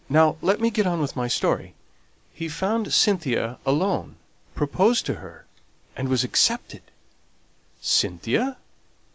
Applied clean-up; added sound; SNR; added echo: none; none; none; none.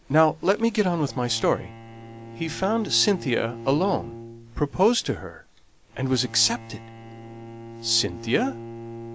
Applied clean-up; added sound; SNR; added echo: none; Bowed string instrument; 14 dB; none.